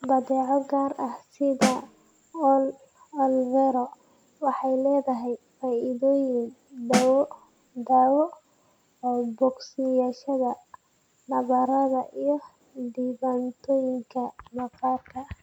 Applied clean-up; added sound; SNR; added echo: none; Snare drum; 5 dB; none.